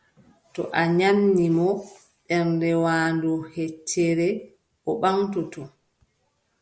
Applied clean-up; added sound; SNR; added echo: none; none; none; none.